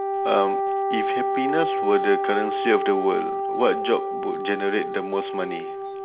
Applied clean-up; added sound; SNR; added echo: none; Wind instrument, woodwind instrument; 0 dB; none.